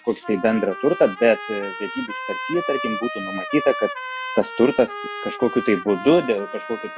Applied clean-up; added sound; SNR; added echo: classical method log-MMSE.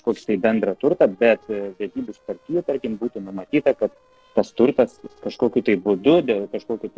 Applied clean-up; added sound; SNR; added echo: neural separator model SepFormer DNS4.